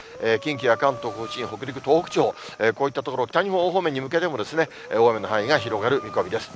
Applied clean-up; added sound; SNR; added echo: none; Breathing; 18 dB; none.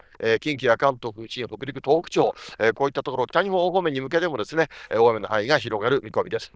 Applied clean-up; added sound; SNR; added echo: neural diffusion model UNIVERSE++.